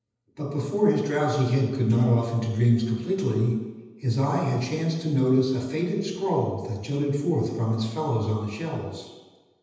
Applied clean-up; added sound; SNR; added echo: none; none; none; reverberation time 1.1 s.